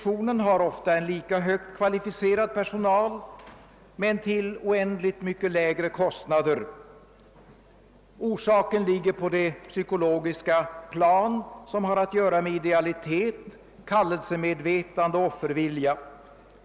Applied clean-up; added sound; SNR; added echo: none; none; none; none.